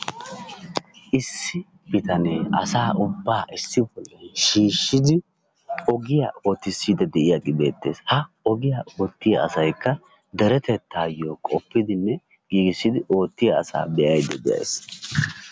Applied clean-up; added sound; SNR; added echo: none; none; none; none.